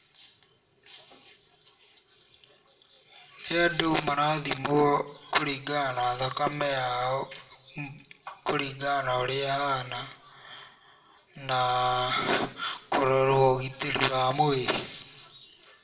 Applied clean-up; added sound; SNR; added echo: none; none; none; reverberation time 0.7 s.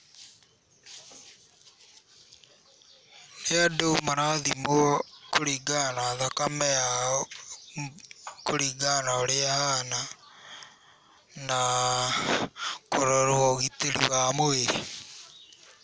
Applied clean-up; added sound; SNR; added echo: none; none; none; none.